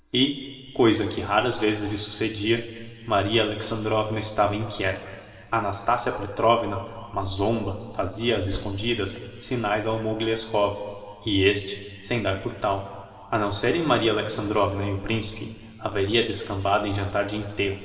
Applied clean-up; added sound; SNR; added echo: none; none; none; reverberation time 2.1 s.